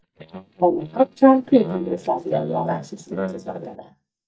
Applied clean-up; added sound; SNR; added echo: neural mask model DeepFilterNet 3.